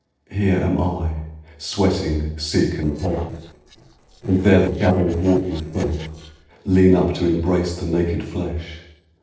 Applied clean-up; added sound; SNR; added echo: neural separator model SepFormer DNS4.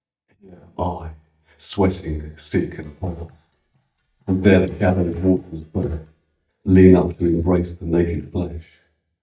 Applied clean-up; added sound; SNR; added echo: neural mask model DeepFilterNet 3.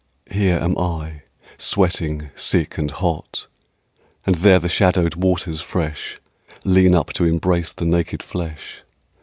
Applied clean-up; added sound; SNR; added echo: none; none; none; none.